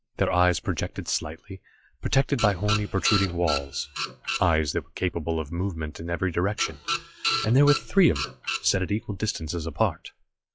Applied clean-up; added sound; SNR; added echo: classical method log-MMSE.